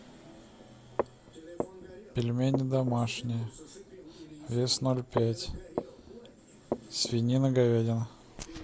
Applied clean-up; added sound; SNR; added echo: none; Walk, footsteps; 10 dB; none.